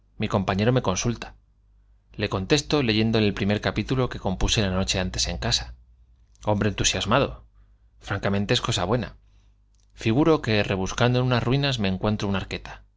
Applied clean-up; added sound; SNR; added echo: none; none; none; none.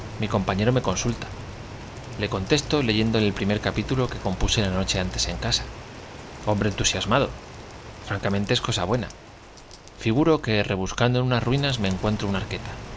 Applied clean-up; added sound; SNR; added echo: none; Rain; 13 dB; none.